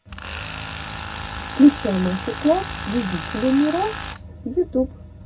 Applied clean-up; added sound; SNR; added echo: none; Tools; 11 dB; reverberation time 0.4 s.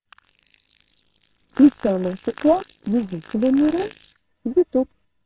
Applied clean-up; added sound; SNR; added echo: neural separator model SepFormer WHAMR!.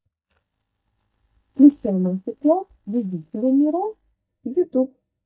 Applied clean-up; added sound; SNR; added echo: neural mask model DeepFilterNet 3.